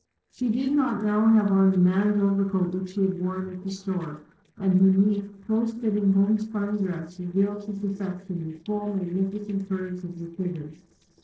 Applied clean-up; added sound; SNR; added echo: neural separator model SepFormer DNS4.